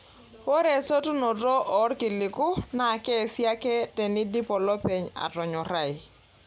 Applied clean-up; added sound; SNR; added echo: none; none; none; none.